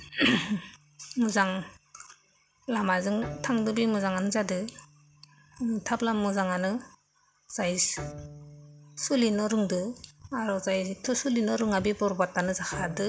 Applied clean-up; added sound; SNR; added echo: none; Bowed string instrument; 19 dB; none.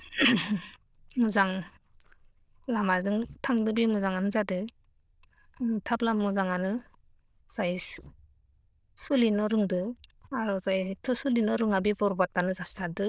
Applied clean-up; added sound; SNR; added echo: neural diffusion model UNIVERSE++.